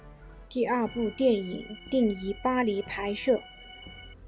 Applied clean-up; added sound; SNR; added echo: none; Organ + Brass instrument; 16 dB; none.